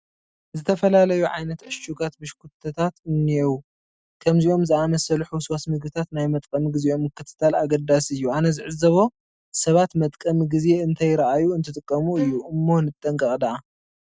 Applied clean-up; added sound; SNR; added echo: neural mask model DeepFilterNet 3.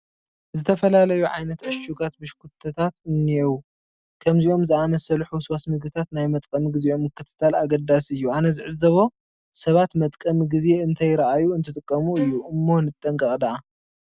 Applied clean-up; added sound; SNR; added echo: none; Bowed string instrument; 15 dB; none.